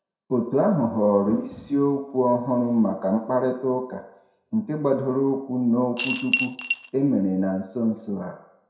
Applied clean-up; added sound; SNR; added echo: none; Coin (dropping) / Glass; 4 dB; reverberation time 0.5 s.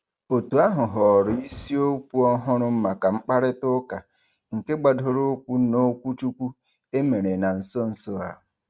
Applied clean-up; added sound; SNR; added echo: none; none; none; none.